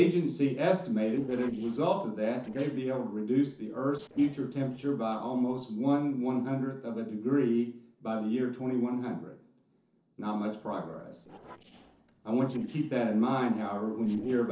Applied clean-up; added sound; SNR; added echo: neural separator model SepFormer DNS4.